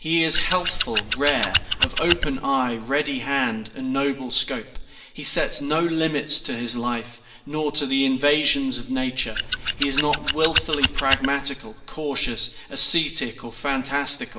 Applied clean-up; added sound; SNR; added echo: none; Scissors; 0 dB; reverberation time 2.6 s.